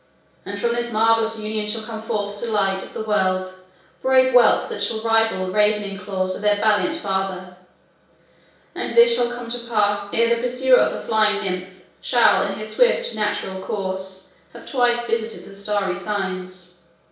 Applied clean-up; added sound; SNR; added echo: none; none; none; reverberation time 0.6 s.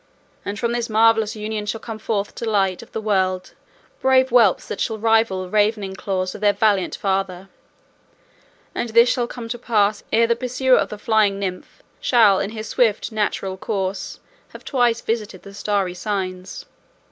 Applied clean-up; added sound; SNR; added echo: none; none; none; none.